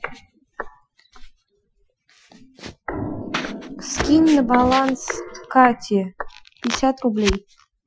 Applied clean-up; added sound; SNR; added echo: classical method Wiener filter.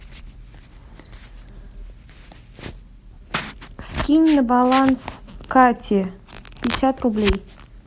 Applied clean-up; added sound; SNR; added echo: none; none; none; none.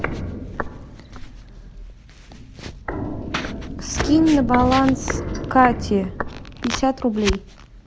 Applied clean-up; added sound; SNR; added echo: none; Walk, footsteps; 7 dB; none.